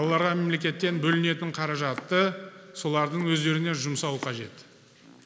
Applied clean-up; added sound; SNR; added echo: none; Domestic sounds, home sounds; 19 dB; none.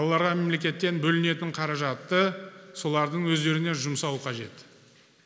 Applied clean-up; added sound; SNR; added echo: none; none; none; none.